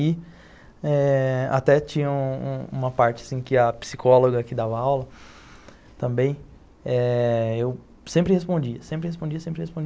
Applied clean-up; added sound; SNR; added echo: none; none; none; none.